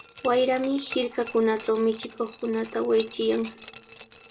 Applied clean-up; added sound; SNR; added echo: none; Glass; 15 dB; reverberation time 0.3 s.